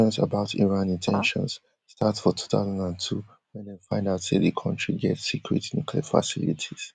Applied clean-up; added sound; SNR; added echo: none; none; none; none.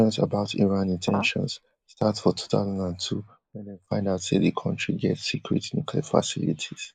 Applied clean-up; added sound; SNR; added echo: neural mask model Resemble Enhance denoiser.